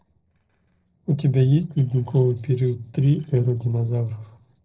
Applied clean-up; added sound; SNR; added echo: neural separator model SepFormer DNS4.